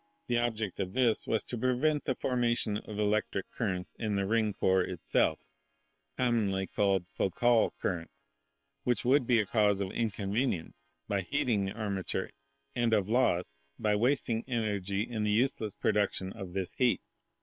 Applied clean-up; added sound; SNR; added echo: neural separator model SepFormer WHAM!.